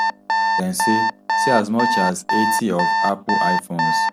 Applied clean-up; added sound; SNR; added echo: none; Alarm; -3 dB; none.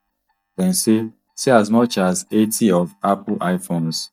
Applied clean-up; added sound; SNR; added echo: neural mask model DeepFilterNet 3.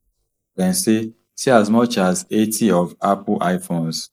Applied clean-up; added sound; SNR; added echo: neural mask model Resemble Enhance denoiser.